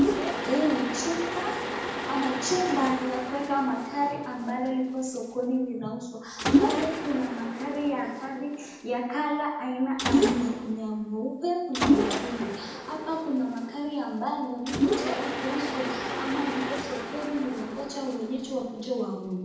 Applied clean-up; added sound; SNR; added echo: none; Mechanisms; 1 dB; reverberation time 0.9 s.